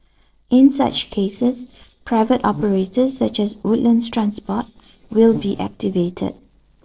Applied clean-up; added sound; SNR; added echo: neural separator model SepFormer DNS4.